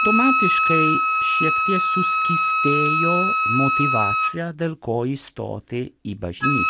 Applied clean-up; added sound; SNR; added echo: none; Wind instrument, woodwind instrument; -4 dB; none.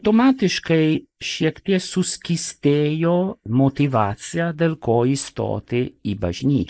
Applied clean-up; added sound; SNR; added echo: neural mask model Resemble Enhance denoiser.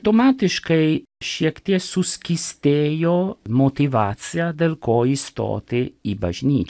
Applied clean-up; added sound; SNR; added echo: none; none; none; none.